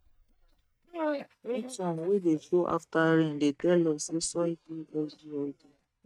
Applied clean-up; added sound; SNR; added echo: neural mask model DeepFilterNet 3.